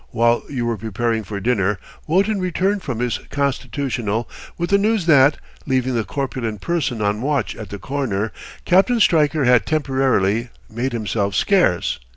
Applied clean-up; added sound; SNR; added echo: none; none; none; none.